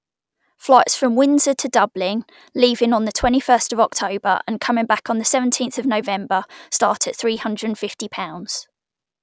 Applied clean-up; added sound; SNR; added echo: none; none; none; none.